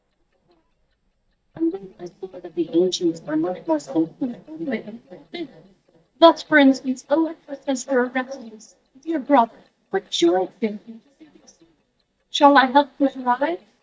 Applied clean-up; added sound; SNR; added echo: neural mask model DeepFilterNet 3.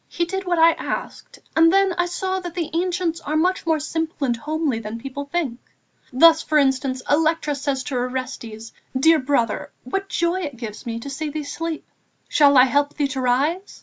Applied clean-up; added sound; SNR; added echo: none; none; none; none.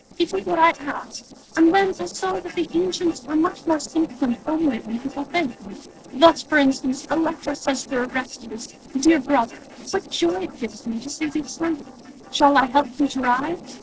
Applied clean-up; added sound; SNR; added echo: neural separator model SepFormer DNS4.